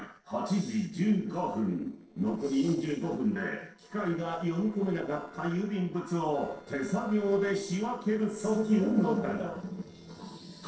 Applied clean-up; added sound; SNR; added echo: neural separator model SepFormer DNS4.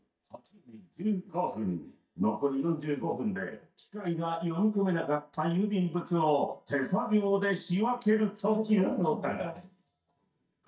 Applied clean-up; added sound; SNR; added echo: neural mask model DeepFilterNet 3.